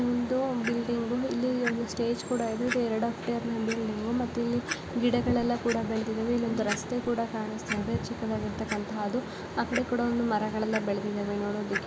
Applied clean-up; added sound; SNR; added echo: none; Clock; 14 dB; none.